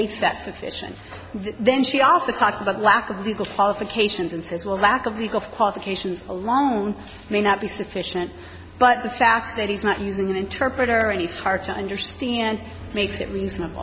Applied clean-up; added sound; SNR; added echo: none; none; none; none.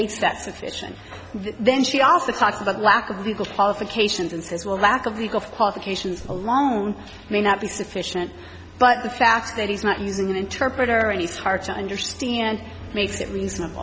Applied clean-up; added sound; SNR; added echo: none; Buzz; 14 dB; none.